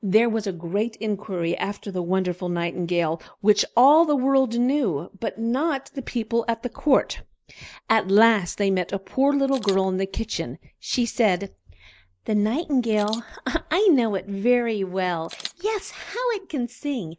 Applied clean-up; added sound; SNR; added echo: neural mask model Resemble Enhance denoiser.